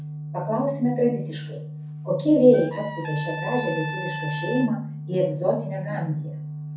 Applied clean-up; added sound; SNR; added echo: none; Trumpet; 12 dB; reverberation time 0.5 s.